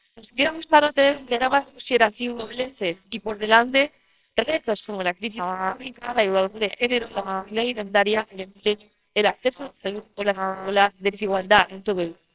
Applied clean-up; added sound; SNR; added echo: neural separator model SepFormer WHAMR!.